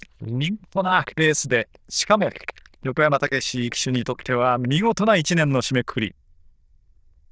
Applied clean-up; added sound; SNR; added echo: neural diffusion model UNIVERSE++.